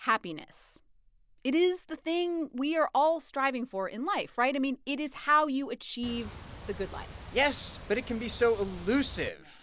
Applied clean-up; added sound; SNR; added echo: none; Boat, Water vehicle; 13 dB; none.